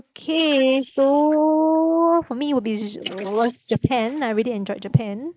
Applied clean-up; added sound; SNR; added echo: neural mask model Resemble Enhance denoiser.